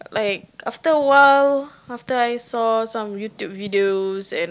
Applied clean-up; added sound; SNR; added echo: none; none; none; none.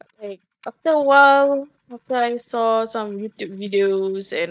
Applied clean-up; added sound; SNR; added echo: neural mask model DeepFilterNet 3.